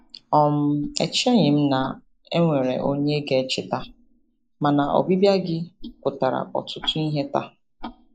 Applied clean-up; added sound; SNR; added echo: neural mask model Resemble Enhance denoiser.